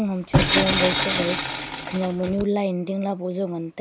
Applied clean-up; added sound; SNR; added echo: none; Tools; -1 dB; none.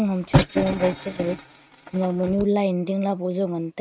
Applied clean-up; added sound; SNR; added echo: neural mask model RNNoise.